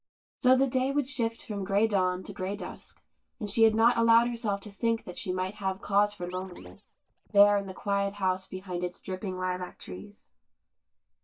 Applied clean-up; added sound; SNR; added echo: neural mask model DeepFilterNet 3.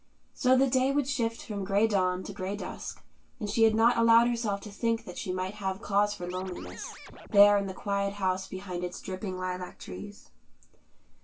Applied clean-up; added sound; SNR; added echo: none; Scratching (performance technique); 16 dB; reverberation time 0.1 s.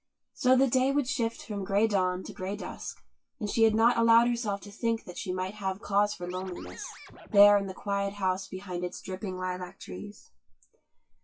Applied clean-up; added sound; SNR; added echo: classical method WPE with log-MMSE.